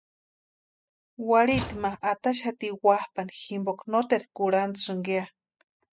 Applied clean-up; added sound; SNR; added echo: classical method spectral subtraction.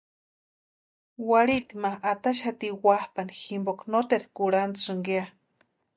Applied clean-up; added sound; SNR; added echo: neural mask model DeepFilterNet 3.